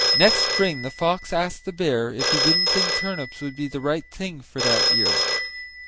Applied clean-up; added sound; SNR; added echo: none; Telephone; -2 dB; none.